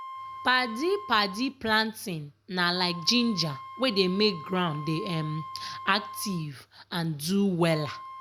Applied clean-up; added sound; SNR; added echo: none; Wind instrument, woodwind instrument; 14 dB; none.